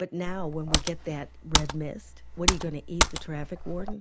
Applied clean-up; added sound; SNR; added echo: none; Computer keyboard; -5 dB; none.